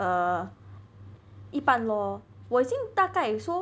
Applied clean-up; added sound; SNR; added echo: none; none; none; none.